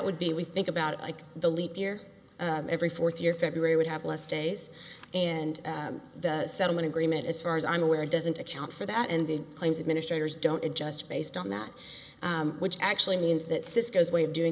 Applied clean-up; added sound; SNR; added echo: none; none; none; none.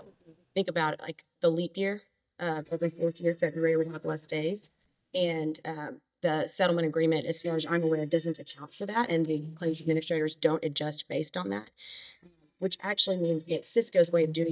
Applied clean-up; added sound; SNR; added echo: neural mask model DeepFilterNet 3.